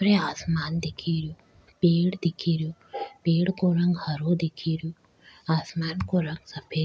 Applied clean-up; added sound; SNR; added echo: none; none; none; none.